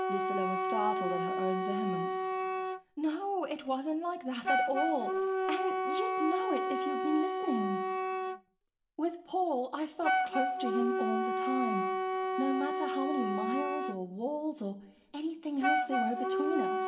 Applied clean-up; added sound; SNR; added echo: none; Wind instrument, woodwind instrument; -2 dB; reverberation time 1.1 s.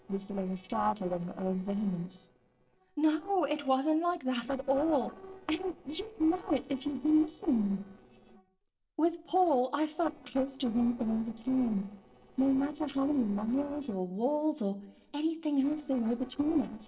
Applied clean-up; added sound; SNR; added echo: neural separator model SepFormer DNS4.